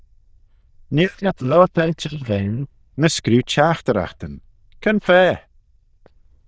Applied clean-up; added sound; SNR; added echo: neural diffusion model UNIVERSE++.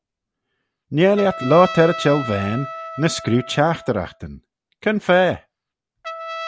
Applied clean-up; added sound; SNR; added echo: none; Trumpet; 13 dB; none.